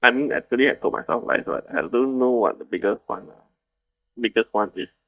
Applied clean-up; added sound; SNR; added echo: neural mask model DeepFilterNet 3.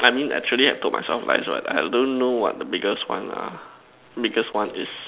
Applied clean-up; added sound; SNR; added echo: none; none; none; none.